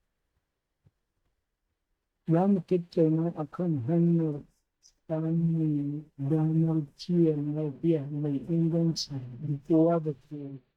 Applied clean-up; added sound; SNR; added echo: neural mask model DeepFilterNet 3.